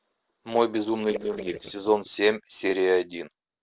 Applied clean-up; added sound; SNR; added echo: neural separator model SepFormer DNS4.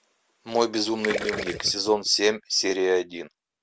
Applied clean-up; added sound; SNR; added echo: none; Gurgling; 9 dB; none.